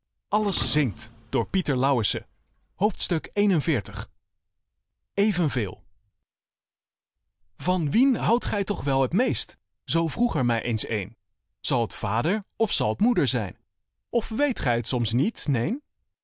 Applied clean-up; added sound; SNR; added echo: none; Thump, thud; 15 dB; none.